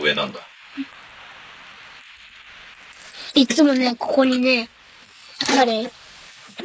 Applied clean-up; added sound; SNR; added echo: neural mask model Resemble Enhance denoiser.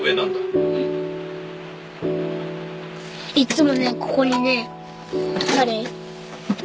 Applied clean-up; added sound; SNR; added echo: none; none; none; none.